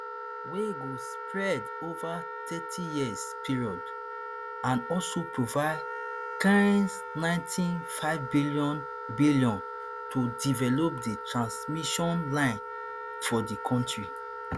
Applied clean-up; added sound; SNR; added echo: none; Wind instrument, woodwind instrument; 8 dB; none.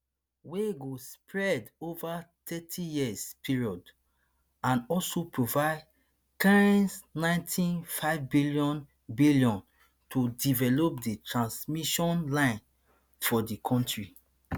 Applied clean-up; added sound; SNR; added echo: none; none; none; none.